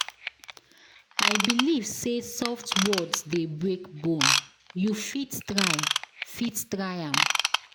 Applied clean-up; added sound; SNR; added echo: none; Ratchet, pawl / Tools; 0 dB; none.